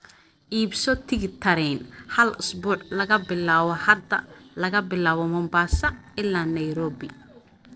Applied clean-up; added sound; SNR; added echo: neural separator model SepFormer DNS4.